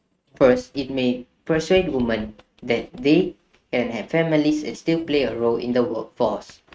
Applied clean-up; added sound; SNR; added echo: neural mask model RNNoise.